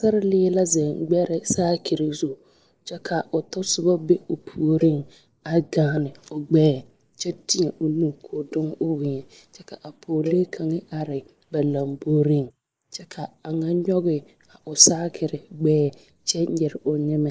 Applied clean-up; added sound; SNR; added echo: neural mask model Resemble Enhance denoiser.